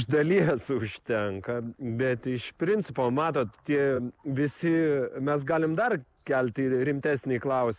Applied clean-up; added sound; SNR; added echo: none; none; none; none.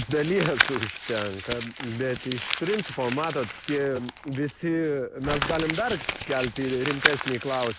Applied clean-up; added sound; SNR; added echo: none; Crumpling, crinkling; 4 dB; none.